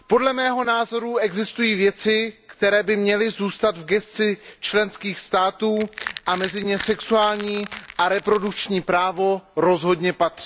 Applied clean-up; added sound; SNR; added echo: none; Crushing; 11 dB; none.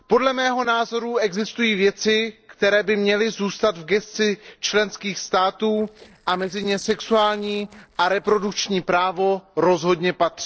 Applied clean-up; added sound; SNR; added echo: neural separator model SepFormer DNS4.